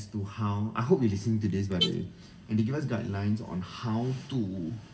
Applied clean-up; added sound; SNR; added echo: none; Alarm / Car; 13 dB; reverberation time 1.3 s.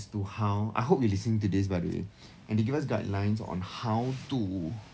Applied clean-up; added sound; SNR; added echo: none; none; none; none.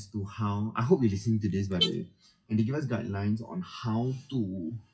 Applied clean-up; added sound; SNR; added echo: classical method WPE with log-MMSE.